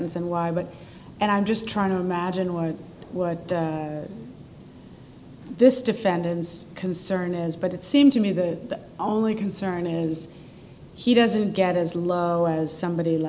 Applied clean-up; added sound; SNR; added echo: none; none; none; none.